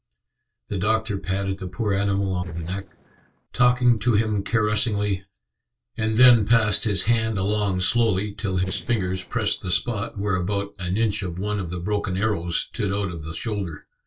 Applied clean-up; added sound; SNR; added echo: neural separator model SepFormer DNS4.